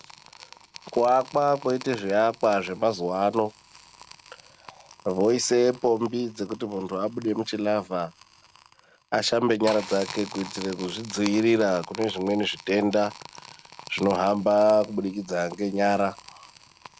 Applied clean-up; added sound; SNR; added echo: none; Crackle; 19 dB; none.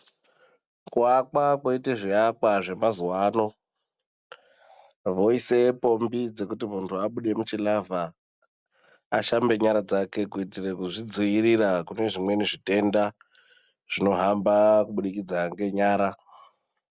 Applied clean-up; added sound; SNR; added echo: none; none; none; none.